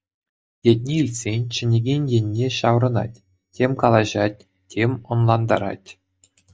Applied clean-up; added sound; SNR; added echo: neural mask model DeepFilterNet 3.